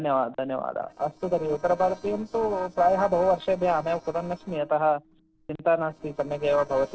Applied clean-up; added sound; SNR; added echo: neural separator model SepFormer DNS4.